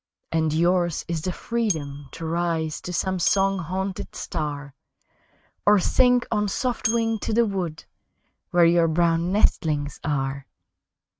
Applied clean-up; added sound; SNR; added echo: neural mask model RNNoise.